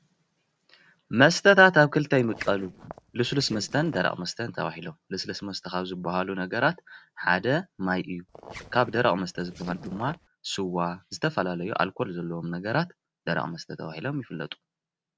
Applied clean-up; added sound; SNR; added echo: neural separator model SepFormer DNS4.